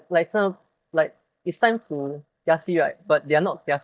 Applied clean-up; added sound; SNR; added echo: neural mask model DeepFilterNet 3.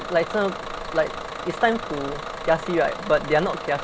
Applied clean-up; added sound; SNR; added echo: none; Bus / Engine; 8 dB; none.